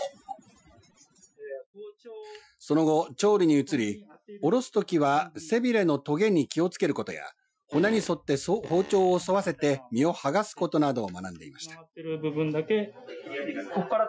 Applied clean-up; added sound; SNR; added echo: classical method Wiener filter.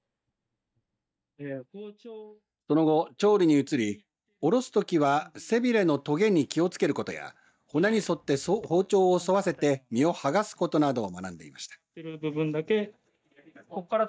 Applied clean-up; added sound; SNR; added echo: neural mask model DeepFilterNet 3.